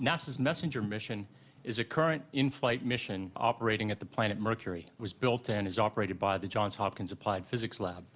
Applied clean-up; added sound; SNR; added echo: none; none; none; none.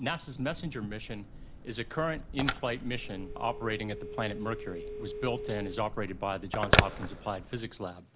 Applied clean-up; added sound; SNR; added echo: none; Telephone; 0 dB; none.